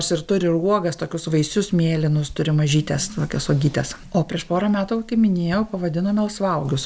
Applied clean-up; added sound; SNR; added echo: none; none; none; none.